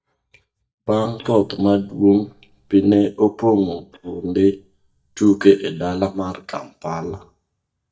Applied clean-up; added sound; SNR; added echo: neural mask model DeepFilterNet 3.